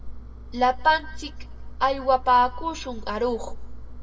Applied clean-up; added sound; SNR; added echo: none; Engine; 9 dB; reverberation time 1.2 s.